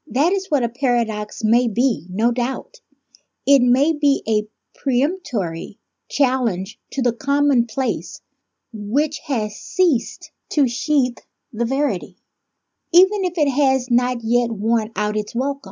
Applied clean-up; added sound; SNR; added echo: none; none; none; none.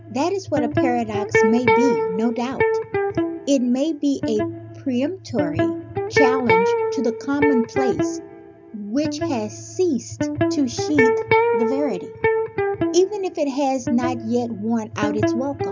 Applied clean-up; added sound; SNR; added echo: none; Electric guitar; -1 dB; none.